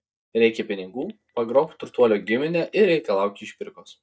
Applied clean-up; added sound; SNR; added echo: neural mask model DeepFilterNet 3.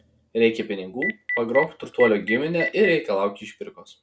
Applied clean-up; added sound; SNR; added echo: none; Telephone; 6 dB; none.